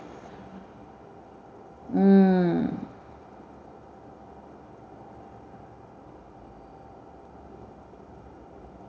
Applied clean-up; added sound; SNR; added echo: none; none; none; none.